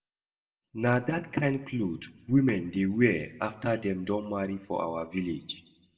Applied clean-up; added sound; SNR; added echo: none; none; none; reverberation time 0.7 s.